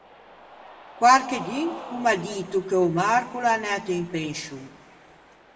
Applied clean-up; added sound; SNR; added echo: none; Cheering; 18 dB; reverberation time 1.2 s.